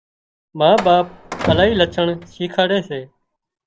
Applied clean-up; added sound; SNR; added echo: none; Slam; 10 dB; none.